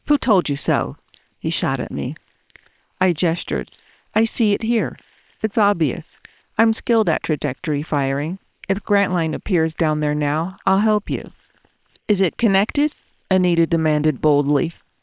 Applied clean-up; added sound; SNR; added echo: neural separator model SepFormer WHAM!.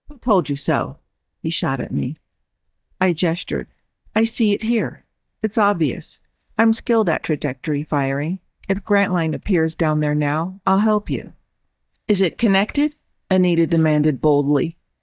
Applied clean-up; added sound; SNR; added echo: neural mask model DeepFilterNet 3.